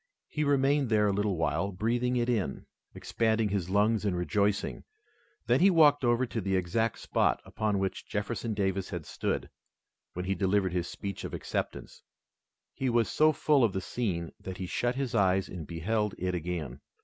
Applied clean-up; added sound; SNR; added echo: none; none; none; none.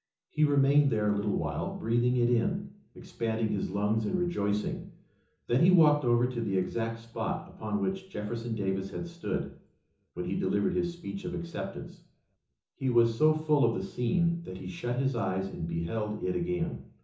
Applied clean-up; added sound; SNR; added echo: none; none; none; reverberation time 0.7 s.